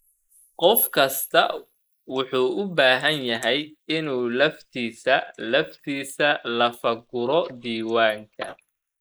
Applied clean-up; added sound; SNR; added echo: neural mask model Resemble Enhance denoiser.